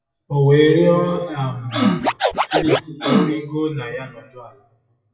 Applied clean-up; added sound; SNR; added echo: classical method WPE with log-MMSE.